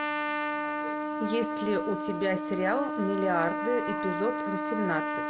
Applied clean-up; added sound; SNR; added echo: none; Trumpet; 1 dB; none.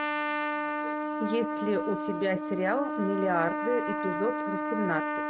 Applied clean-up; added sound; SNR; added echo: neural mask model RNNoise.